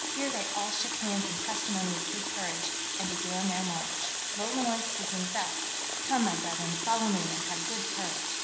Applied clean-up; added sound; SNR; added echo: none; Water tap, faucet; -1 dB; reverberation time 0.9 s.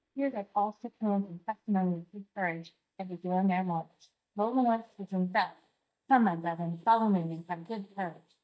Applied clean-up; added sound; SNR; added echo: neural mask model DeepFilterNet 3.